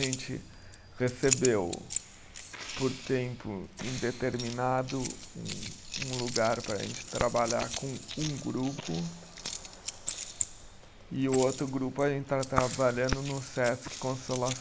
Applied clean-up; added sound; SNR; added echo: neural mask model Resemble Enhance denoiser.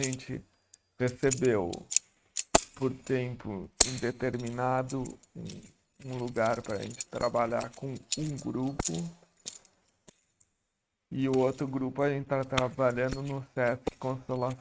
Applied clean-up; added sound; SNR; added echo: neural mask model RNNoise.